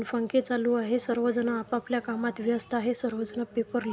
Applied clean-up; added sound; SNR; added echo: none; none; none; none.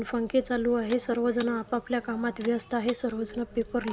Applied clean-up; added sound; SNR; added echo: none; Telephone; 20 dB; none.